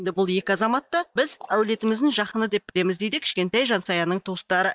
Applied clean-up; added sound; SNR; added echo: neural mask model DeepFilterNet 3.